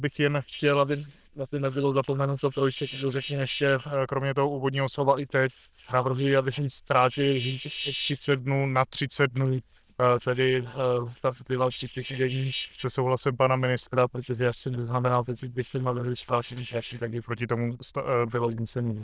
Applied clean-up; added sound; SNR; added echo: neural diffusion model UNIVERSE++.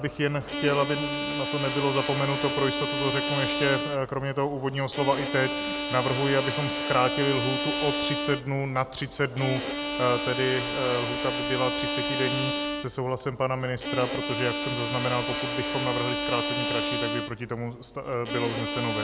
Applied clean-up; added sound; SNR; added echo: none; Bowed string instrument; 2 dB; none.